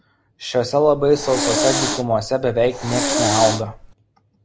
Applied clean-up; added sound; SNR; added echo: none; Hiss; 3 dB; none.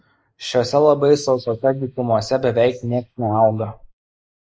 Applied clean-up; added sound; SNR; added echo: neural mask model Resemble Enhance denoiser.